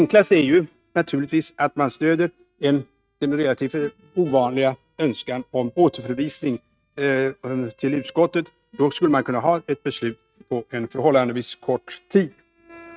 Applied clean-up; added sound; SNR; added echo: neural mask model RNNoise.